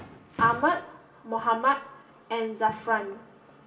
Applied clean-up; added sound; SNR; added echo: none; Fireworks; 17 dB; reverberation time 0.6 s.